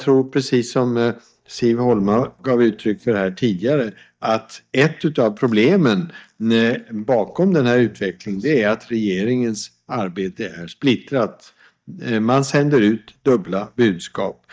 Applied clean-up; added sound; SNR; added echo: neural mask model DeepFilterNet 3.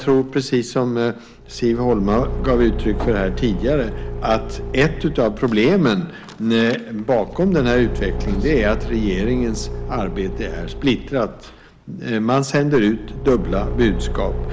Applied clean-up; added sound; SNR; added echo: none; Engine / Car; 7 dB; none.